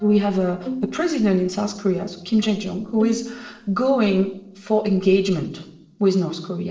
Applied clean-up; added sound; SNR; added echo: neural separator model SepFormer DNS4.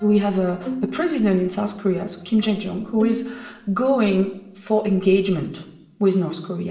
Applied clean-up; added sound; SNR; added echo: none; Bowed string instrument; 11 dB; reverberation time 0.8 s.